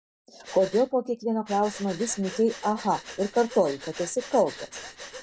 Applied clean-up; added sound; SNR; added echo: none; Breathing; 16 dB; none.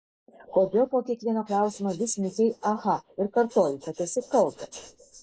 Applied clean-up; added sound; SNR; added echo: neural mask model Resemble Enhance denoiser.